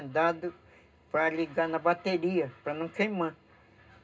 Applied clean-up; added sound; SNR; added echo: none; none; none; reverberation time 0.2 s.